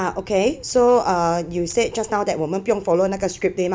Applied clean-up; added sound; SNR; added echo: none; none; none; none.